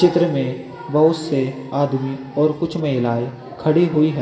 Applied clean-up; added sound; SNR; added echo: none; none; none; reverberation time 1.7 s.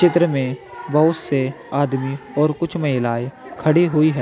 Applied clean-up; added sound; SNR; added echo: none; none; none; none.